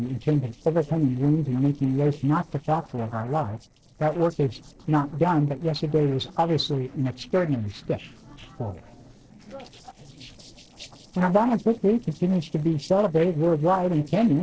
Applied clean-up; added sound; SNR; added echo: neural separator model SepFormer DNS4.